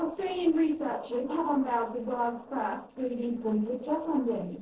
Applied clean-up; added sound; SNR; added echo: neural separator model SepFormer DNS4.